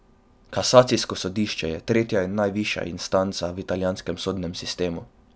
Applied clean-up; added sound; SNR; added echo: none; none; none; none.